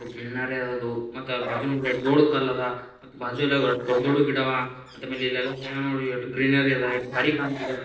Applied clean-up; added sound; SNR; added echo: neural separator model SepFormer DNS4.